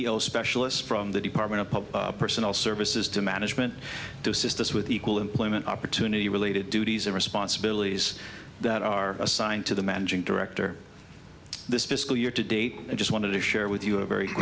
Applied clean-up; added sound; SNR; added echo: none; Mechanical fan; 18 dB; none.